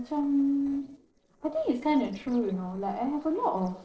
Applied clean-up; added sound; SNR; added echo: neural separator model SepFormer DNS4.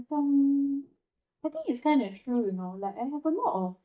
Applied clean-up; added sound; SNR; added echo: neural mask model DeepFilterNet 3.